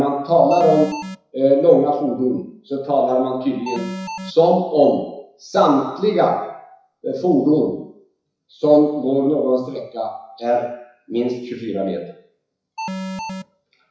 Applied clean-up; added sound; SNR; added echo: classical method WPE with log-MMSE.